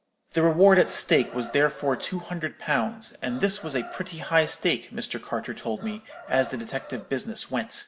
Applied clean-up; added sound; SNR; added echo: none; Chicken, rooster; 18 dB; none.